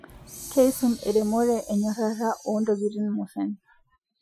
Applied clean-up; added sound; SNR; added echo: classical method Wiener filter.